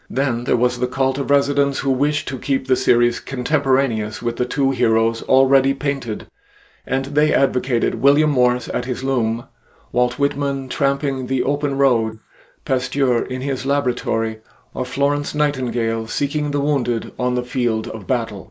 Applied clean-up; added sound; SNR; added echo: neural mask model Resemble Enhance denoiser.